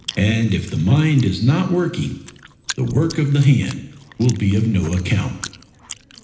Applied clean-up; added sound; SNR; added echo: none; Chewing, mastication; 19 dB; reverberation time 1.1 s.